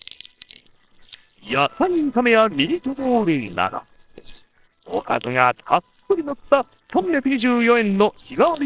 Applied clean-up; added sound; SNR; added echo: neural separator model SepFormer WHAMR!.